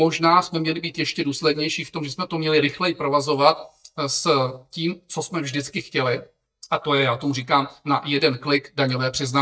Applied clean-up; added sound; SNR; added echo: neural mask model DeepFilterNet 3.